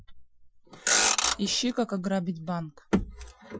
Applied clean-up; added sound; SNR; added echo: classical method Wiener filter.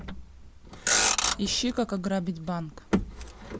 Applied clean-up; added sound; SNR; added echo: none; Motor vehicle (road); -2 dB; none.